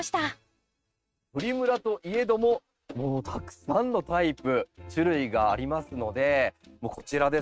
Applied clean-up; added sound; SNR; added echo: neural mask model RNNoise.